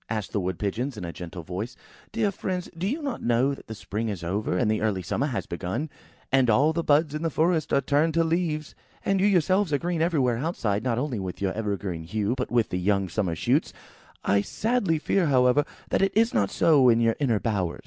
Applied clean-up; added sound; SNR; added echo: none; none; none; none.